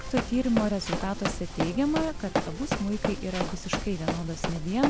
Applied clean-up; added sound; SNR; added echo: none; Run; 2 dB; none.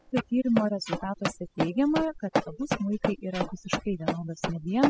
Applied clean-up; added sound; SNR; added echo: classical method spectral subtraction.